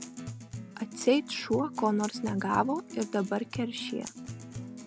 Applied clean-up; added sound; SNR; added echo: none; Acoustic guitar; 10 dB; none.